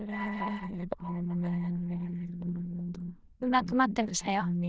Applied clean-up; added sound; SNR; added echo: neural diffusion model UNIVERSE++.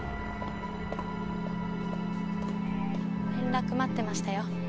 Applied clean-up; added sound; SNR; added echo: none; Bowed string instrument + Drum / Drum kit; 15 dB; none.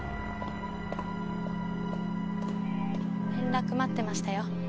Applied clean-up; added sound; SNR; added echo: none; none; none; none.